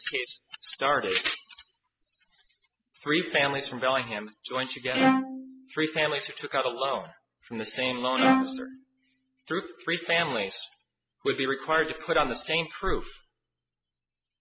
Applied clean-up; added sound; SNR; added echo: classical method spectral subtraction.